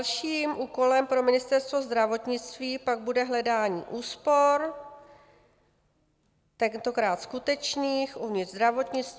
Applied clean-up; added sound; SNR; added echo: none; none; none; none.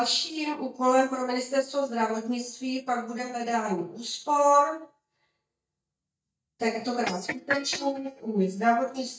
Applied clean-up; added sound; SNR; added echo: neural mask model DeepFilterNet 3.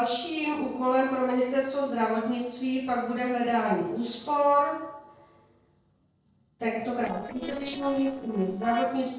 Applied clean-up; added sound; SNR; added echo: neural separator model SepFormer DNS4.